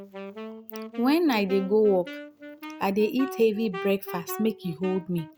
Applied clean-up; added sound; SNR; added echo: none; Wind instrument, woodwind instrument; 13 dB; none.